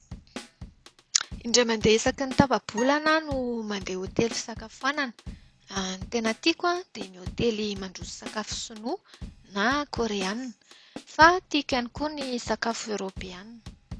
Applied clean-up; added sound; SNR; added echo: none; Acoustic guitar + Drum kit; 15 dB; none.